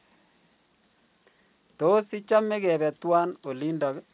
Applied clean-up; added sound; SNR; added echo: none; none; none; none.